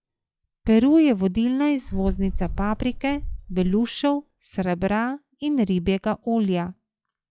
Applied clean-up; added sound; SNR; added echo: classical method log-MMSE.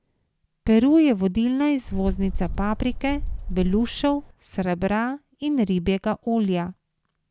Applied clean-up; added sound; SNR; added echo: none; Bird; 10 dB; none.